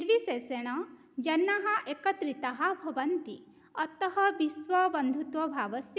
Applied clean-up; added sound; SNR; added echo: none; none; none; none.